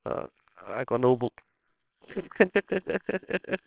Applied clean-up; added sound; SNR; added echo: neural separator model SepFormer WHAMR!.